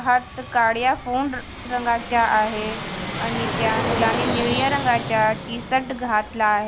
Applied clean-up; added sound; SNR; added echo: none; Fixed-wing aircraft, airplane; 5 dB; none.